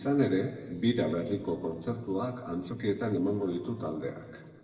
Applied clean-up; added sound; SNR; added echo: neural separator model SepFormer DNS4.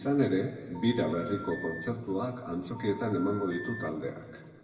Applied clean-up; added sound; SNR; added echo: none; Telephone; 13 dB; reverberation time 1.8 s.